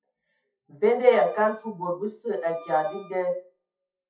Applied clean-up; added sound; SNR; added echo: classical method WPE with log-MMSE.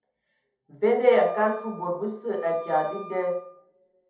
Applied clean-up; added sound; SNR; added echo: none; Wind instrument, woodwind instrument; 18 dB; reverberation time 0.6 s.